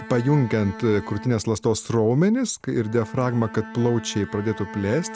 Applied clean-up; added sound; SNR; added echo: none; Bowed string instrument; 16 dB; none.